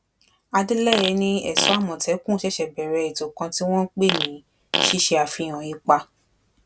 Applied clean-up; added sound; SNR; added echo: none; Fart; 2 dB; none.